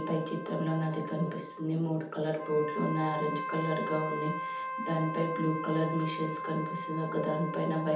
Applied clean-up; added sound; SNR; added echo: none; Wind instrument, woodwind instrument; 6 dB; reverberation time 0.6 s.